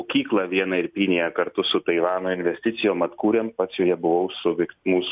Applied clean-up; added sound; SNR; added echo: none; none; none; none.